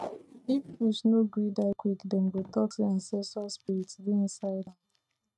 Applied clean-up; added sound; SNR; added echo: neural mask model RNNoise.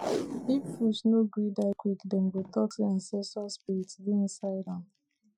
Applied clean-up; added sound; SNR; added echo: classical method Wiener filter.